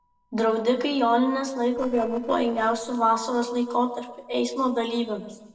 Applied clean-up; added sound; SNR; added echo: neural separator model SepFormer DNS4.